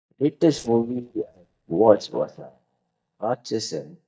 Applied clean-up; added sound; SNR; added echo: neural mask model DeepFilterNet 3.